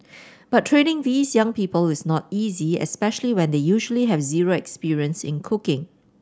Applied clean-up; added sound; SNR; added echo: none; none; none; none.